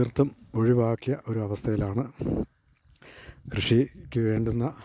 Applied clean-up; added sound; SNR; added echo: none; none; none; none.